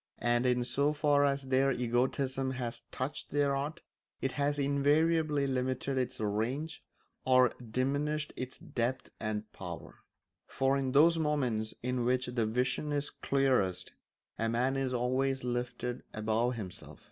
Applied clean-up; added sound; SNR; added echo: none; none; none; none.